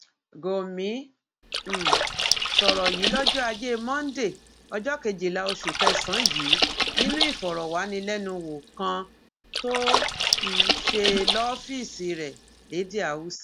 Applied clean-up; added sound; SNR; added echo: none; Splash, splatter; -3 dB; none.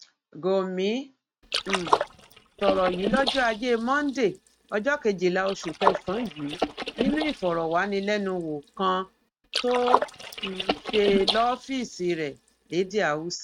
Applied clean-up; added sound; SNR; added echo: neural mask model RNNoise.